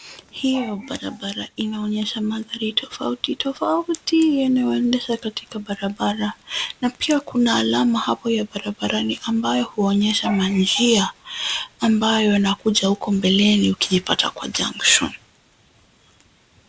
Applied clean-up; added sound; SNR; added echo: none; none; none; none.